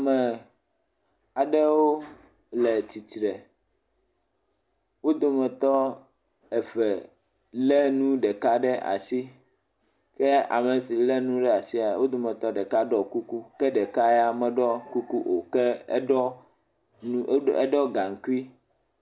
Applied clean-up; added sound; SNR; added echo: none; none; none; none.